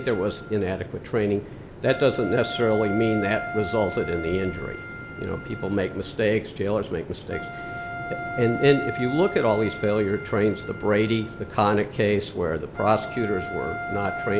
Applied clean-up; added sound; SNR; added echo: none; Wind instrument, woodwind instrument; 11 dB; none.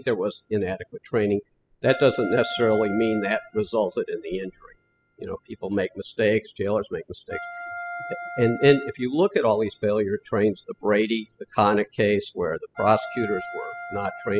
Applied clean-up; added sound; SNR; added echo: classical method spectral subtraction.